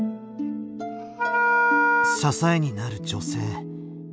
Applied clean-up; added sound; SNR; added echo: none; Wind instrument, woodwind instrument; -4 dB; none.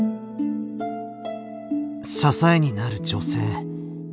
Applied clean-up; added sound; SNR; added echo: none; none; none; none.